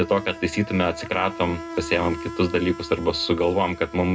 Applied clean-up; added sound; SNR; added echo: none; Insect; 13 dB; reverberation time 0.2 s.